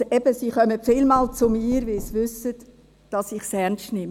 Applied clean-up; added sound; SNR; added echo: none; Knock; 15 dB; none.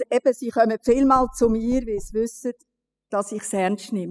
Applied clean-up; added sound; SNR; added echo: classical method spectral subtraction.